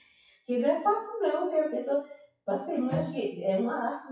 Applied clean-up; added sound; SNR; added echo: classical method WPE with log-MMSE.